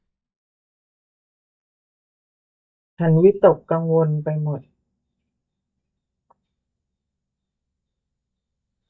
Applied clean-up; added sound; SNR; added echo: neural mask model DeepFilterNet 3.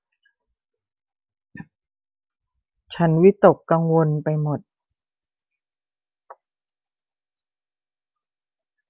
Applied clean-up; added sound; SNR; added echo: none; none; none; none.